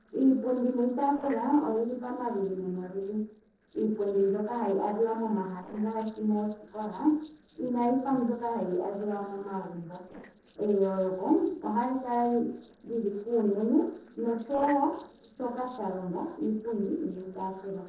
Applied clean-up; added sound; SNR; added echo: neural separator model SepFormer DNS4.